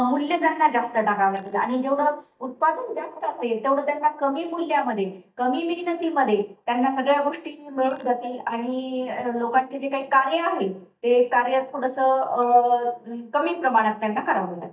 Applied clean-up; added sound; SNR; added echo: neural mask model DeepFilterNet 3.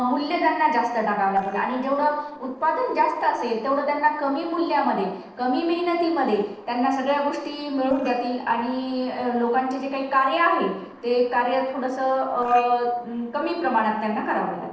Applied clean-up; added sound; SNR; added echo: neural separator model SepFormer DNS4.